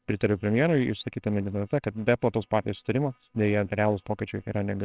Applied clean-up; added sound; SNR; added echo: neural separator model SepFormer WHAMR!.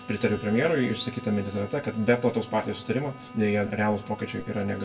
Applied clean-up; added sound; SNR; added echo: none; Bowed string instrument; 18 dB; reverberation time 0.2 s.